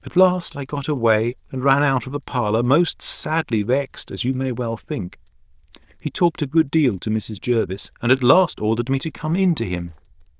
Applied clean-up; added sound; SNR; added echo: neural diffusion model UNIVERSE++.